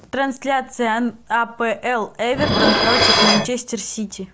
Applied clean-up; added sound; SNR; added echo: none; Dishes, pots, and pans; -1 dB; none.